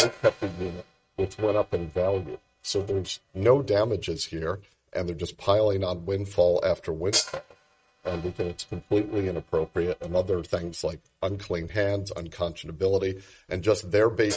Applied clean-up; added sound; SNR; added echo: neural mask model RNNoise.